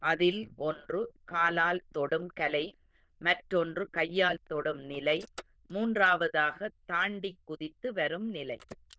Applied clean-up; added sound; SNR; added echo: neural diffusion model UNIVERSE++.